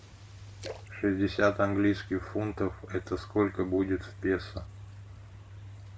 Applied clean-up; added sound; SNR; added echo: none; Splash, splatter; 19 dB; none.